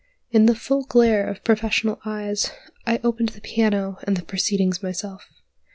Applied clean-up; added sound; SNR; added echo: none; none; none; none.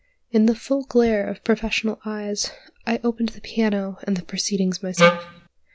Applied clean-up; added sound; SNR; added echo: none; Wind instrument, woodwind instrument; -5 dB; none.